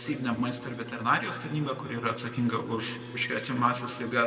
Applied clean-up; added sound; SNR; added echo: none; Bowed string instrument; 13 dB; reverberation time 2.2 s.